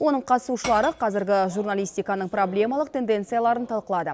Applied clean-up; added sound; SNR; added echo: none; Shatter / Crushing; 19 dB; none.